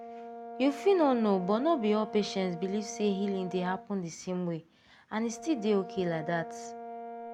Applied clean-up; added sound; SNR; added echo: none; Brass instrument; 13 dB; none.